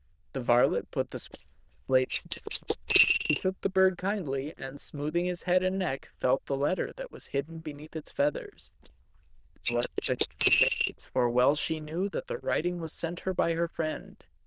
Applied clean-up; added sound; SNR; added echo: neural diffusion model UNIVERSE++.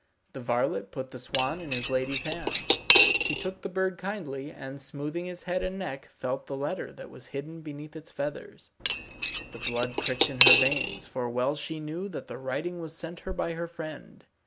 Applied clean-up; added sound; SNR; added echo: none; Cutlery, silverware / Dishes, pots, and pans; -5 dB; none.